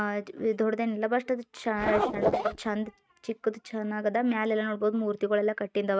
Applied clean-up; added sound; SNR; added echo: neural mask model RNNoise.